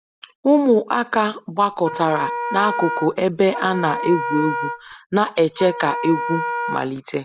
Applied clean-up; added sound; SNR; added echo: none; Wind instrument, woodwind instrument; 6 dB; none.